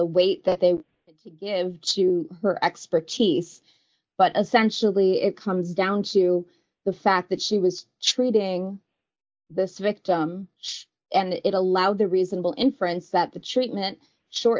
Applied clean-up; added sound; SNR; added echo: none; none; none; none.